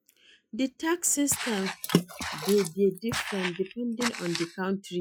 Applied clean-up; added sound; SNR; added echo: classical method Wiener filter.